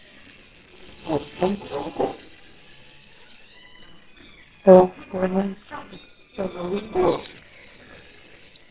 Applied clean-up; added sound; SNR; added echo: neural separator model SepFormer WHAMR!.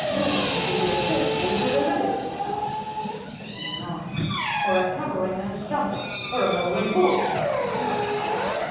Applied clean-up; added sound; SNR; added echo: none; Drill; 0 dB; reverberation time 1.3 s.